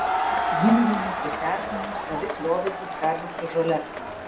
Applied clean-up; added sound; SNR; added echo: none; Crowd; 2 dB; reverberation time 0.4 s.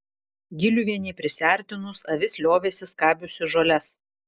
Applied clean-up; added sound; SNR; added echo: none; none; none; none.